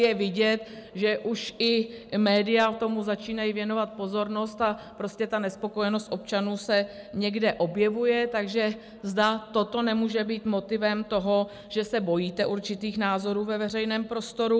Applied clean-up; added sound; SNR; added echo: none; none; none; none.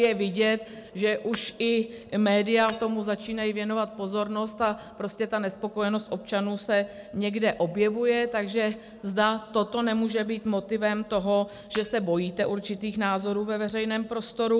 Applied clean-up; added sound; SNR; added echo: none; Shatter / Hammer; 17 dB; none.